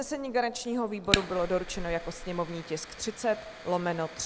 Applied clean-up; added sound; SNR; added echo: none; Fire; 7 dB; none.